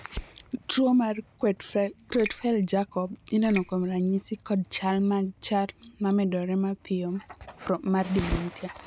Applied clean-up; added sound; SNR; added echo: none; Raindrop; 13 dB; none.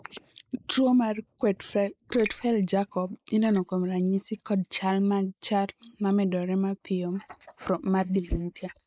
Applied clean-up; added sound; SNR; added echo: neural mask model Resemble Enhance denoiser.